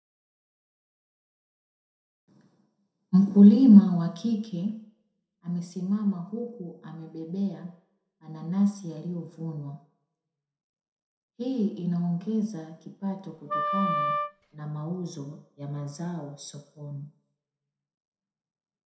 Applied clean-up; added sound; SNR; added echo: none; Wind instrument, woodwind instrument; 3 dB; reverberation time 0.6 s.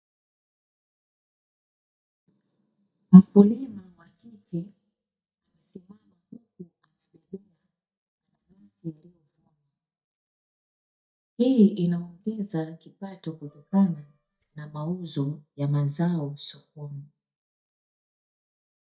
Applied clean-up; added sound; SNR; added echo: neural mask model DeepFilterNet 3.